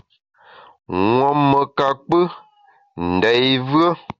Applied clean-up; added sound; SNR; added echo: none; none; none; none.